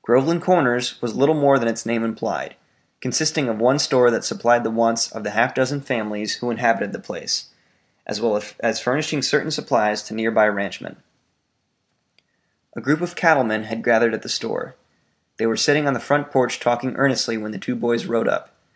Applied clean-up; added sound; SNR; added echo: none; none; none; none.